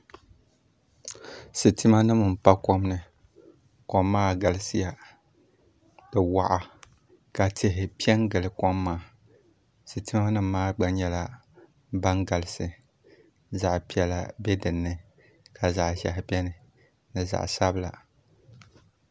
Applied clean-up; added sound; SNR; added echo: none; none; none; none.